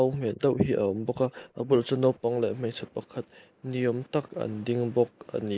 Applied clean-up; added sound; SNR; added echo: neural mask model Resemble Enhance denoiser.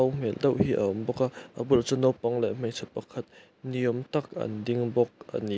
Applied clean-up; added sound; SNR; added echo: none; none; none; none.